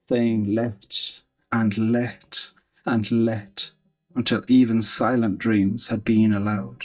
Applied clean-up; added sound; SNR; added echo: neural mask model DeepFilterNet 3.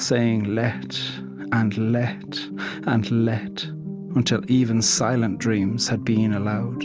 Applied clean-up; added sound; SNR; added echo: none; none; none; none.